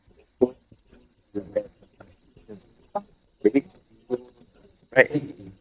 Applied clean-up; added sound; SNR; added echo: neural mask model DeepFilterNet 3.